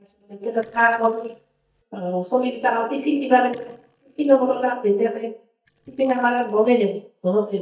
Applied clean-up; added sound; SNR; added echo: neural mask model DeepFilterNet 3.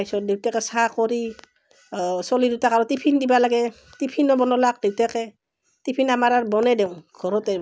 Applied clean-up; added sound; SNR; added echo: none; none; none; none.